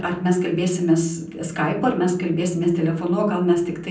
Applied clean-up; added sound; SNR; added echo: none; none; none; reverberation time 0.6 s.